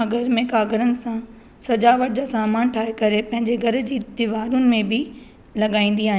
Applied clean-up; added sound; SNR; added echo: none; none; none; none.